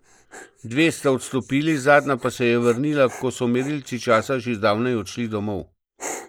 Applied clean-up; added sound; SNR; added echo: neural mask model Resemble Enhance denoiser.